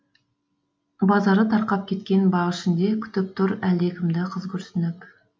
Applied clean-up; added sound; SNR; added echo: none; none; none; none.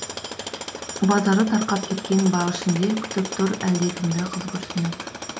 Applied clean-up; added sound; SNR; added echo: none; Tools; 9 dB; none.